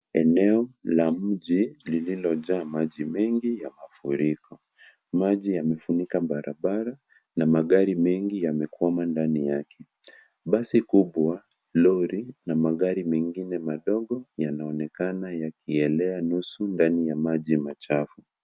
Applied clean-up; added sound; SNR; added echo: none; none; none; none.